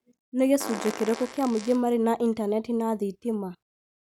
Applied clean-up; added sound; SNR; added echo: none; Fart; 12 dB; none.